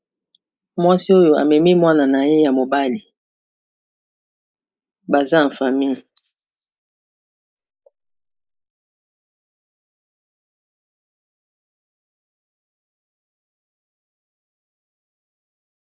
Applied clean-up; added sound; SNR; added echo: neural mask model Resemble Enhance denoiser.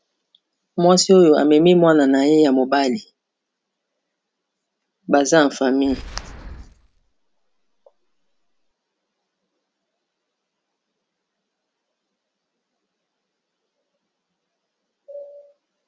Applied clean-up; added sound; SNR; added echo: none; Boom; 19 dB; none.